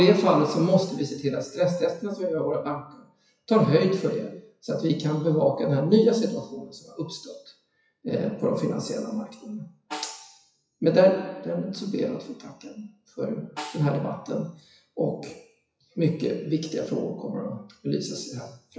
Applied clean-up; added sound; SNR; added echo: classical method WPE with log-MMSE.